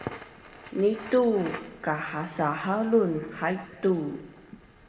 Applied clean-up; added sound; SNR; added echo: none; Crackle; 17 dB; reverberation time 1.0 s.